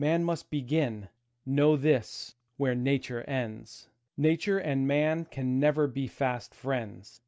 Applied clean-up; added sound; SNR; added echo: none; none; none; none.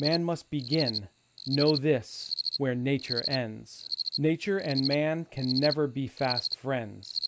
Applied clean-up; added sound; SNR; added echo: none; Cricket; 7 dB; none.